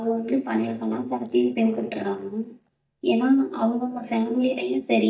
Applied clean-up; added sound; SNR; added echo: neural mask model DeepFilterNet 3.